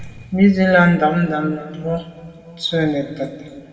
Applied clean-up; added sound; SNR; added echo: none; none; none; reverberation time 1.7 s.